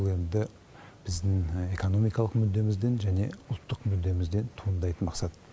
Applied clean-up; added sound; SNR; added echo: none; none; none; none.